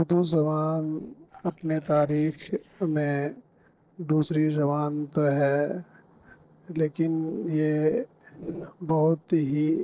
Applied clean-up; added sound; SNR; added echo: neural separator model SepFormer DNS4.